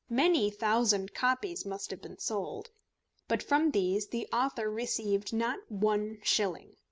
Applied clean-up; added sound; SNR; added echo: none; none; none; none.